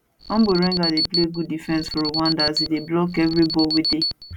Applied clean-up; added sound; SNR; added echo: none; Alarm; 5 dB; none.